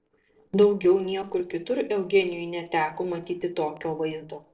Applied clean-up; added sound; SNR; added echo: neural separator model SepFormer DNS4.